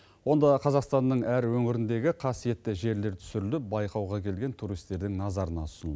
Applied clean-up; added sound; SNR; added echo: none; none; none; none.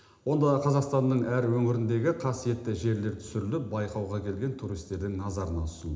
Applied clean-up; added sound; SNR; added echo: none; none; none; reverberation time 0.8 s.